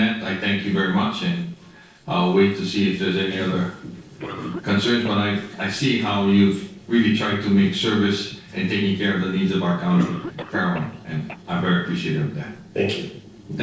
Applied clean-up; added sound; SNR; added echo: neural separator model SepFormer DNS4.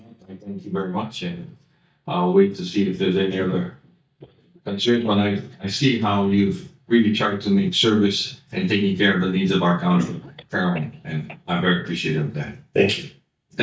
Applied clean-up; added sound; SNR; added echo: neural mask model DeepFilterNet 3.